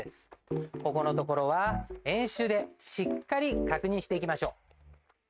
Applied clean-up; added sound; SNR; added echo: neural mask model RNNoise.